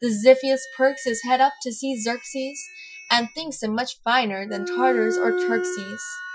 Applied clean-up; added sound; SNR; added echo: classical method Wiener filter.